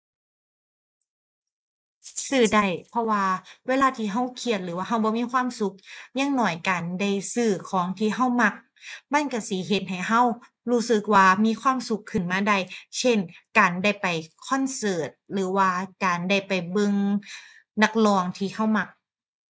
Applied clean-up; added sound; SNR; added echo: neural mask model DeepFilterNet 3.